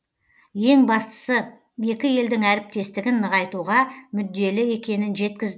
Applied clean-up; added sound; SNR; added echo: none; none; none; none.